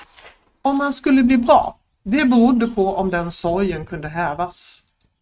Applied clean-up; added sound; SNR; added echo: neural mask model RNNoise.